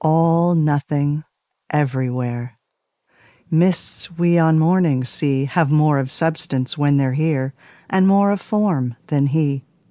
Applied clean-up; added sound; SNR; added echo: neural mask model Resemble Enhance denoiser.